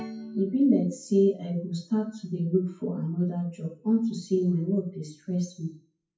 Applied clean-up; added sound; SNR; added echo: classical method WPE with log-MMSE.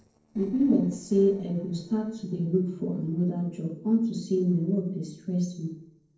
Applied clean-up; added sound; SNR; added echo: neural separator model SepFormer DNS4.